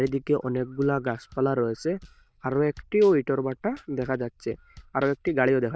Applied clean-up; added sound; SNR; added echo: neural diffusion model UNIVERSE++.